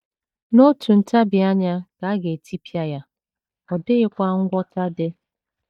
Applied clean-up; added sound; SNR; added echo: neural mask model DeepFilterNet 3.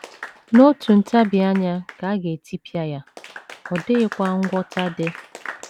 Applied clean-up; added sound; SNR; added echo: none; Applause / Clapping; 17 dB; none.